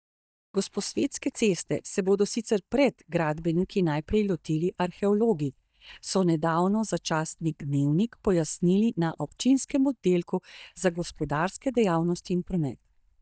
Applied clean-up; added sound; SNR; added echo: neural mask model DeepFilterNet 3.